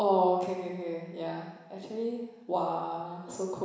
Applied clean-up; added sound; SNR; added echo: none; none; none; reverberation time 1.0 s.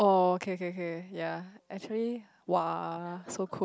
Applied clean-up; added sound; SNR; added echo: none; none; none; none.